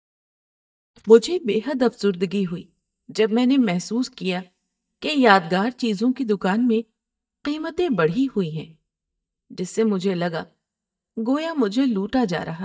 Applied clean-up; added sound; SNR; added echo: neural mask model DeepFilterNet 3.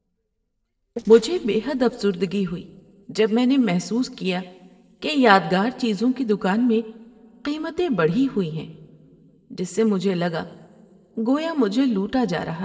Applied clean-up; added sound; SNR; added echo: neural separator model SepFormer DNS4.